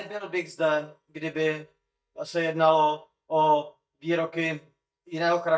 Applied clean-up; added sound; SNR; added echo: neural mask model DeepFilterNet 3.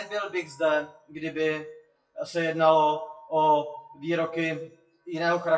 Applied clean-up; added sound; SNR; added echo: classical method WPE with log-MMSE.